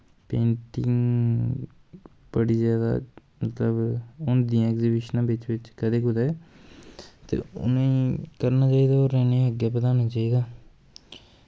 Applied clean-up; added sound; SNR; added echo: none; none; none; none.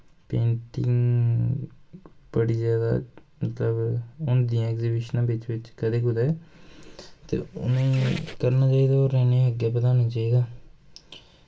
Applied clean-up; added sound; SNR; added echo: none; Squeak; 15 dB; reverberation time 0.2 s.